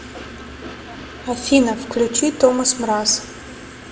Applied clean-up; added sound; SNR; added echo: none; Train; 15 dB; reverberation time 1.0 s.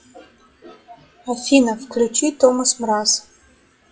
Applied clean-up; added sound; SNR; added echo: classical method WPE with log-MMSE.